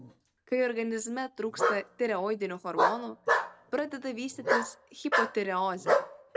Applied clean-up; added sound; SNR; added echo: none; Bark; -1 dB; none.